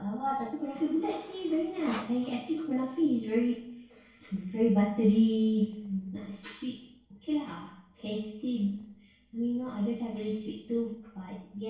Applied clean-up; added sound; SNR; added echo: neural separator model SepFormer DNS4.